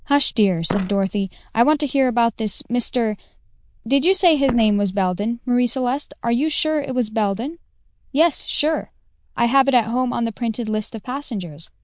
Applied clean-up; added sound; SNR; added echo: neural diffusion model UNIVERSE++.